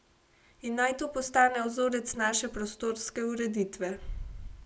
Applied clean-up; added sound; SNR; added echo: none; none; none; none.